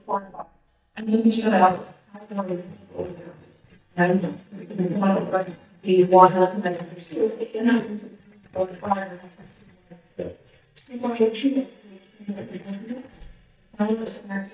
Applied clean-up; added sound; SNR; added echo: neural mask model DeepFilterNet 3.